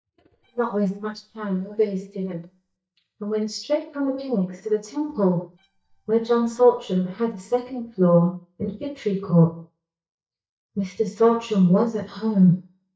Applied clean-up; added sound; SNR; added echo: neural mask model DeepFilterNet 3.